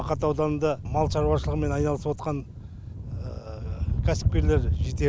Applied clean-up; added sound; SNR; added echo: none; none; none; none.